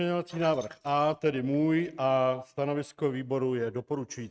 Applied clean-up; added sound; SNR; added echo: neural mask model RNNoise.